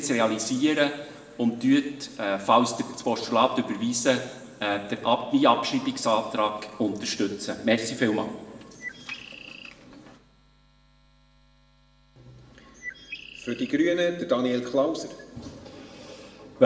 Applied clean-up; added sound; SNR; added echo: none; Bird; 17 dB; reverberation time 1.5 s.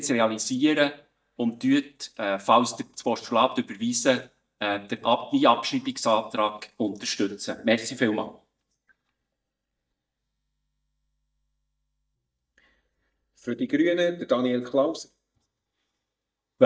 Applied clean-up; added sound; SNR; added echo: neural mask model DeepFilterNet 3.